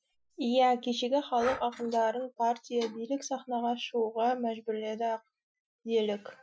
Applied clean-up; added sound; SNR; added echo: classical method Wiener filter.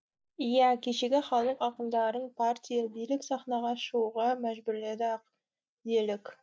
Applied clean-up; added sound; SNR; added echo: neural mask model DeepFilterNet 3.